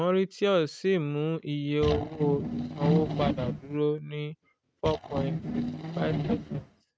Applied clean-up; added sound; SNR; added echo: neural mask model RNNoise.